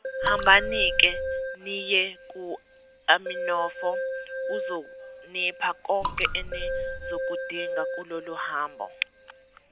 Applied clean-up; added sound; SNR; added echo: none; Raindrop / Drip + Keyboard (musical); 5 dB; none.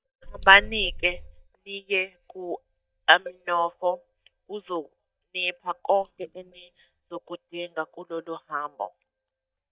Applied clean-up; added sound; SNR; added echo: neural mask model DeepFilterNet 3.